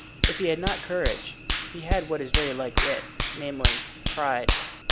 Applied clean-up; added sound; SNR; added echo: none; Hands; -3 dB; none.